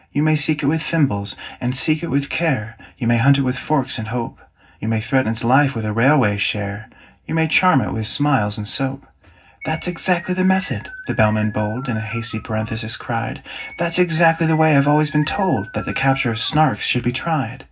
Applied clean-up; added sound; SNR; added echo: none; Keyboard (musical); 18 dB; reverberation time 0.4 s.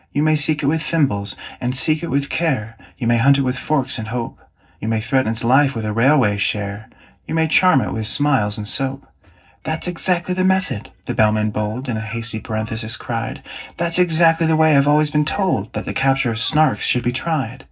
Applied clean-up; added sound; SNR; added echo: neural separator model SepFormer DNS4.